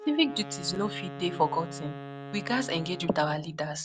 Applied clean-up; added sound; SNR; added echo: none; Wind instrument, woodwind instrument; 11 dB; none.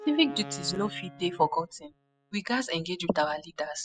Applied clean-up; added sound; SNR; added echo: classical method spectral subtraction.